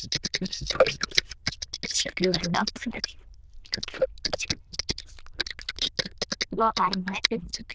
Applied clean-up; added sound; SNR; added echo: neural diffusion model UNIVERSE++.